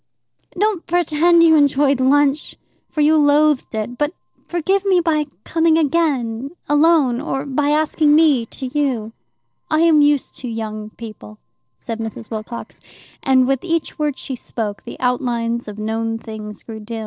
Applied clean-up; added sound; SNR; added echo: neural separator model SepFormer DNS4.